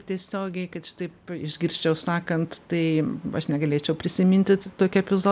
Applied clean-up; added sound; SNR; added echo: none; none; none; none.